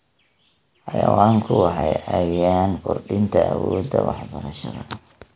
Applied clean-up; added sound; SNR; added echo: none; none; none; none.